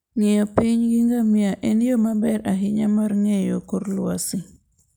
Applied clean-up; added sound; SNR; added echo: none; none; none; none.